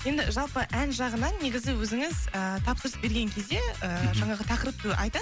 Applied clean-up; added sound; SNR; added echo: none; none; none; none.